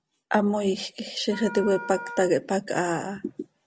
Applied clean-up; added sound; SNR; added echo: none; Wind instrument, woodwind instrument; 15 dB; none.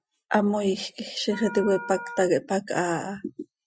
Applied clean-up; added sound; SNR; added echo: classical method Wiener filter.